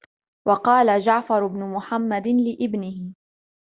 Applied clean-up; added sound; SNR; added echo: none; none; none; none.